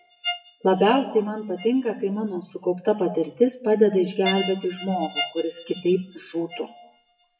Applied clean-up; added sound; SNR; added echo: classical method WPE with log-MMSE.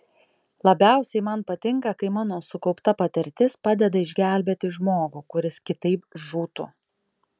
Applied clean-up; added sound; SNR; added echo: none; none; none; none.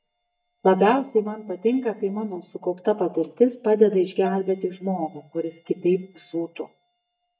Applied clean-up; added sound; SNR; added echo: neural mask model DeepFilterNet 3.